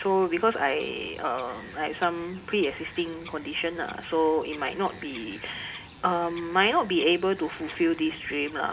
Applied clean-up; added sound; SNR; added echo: none; Bird vocalization, bird call, bird song; 19 dB; reverberation time 0.3 s.